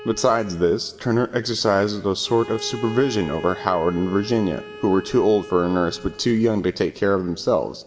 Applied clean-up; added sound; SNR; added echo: none; Bowed string instrument; 17 dB; reverberation time 1.4 s.